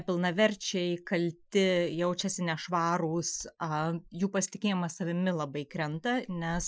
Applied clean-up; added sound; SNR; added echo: classical method Wiener filter.